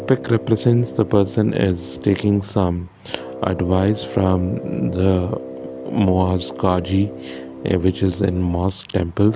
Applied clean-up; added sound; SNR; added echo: none; Brass instrument; 13 dB; none.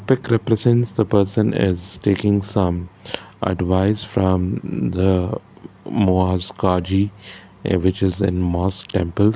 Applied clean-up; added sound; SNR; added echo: none; none; none; none.